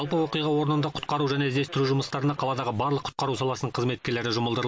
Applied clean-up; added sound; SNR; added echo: none; none; none; none.